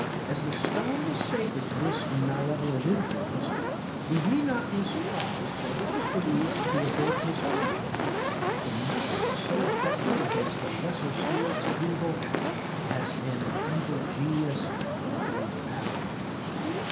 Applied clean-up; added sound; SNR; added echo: none; Fire; -2 dB; reverberation time 0.5 s.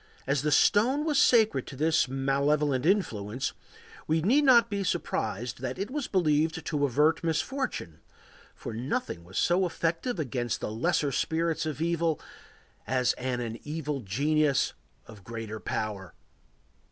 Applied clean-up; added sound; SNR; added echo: none; none; none; none.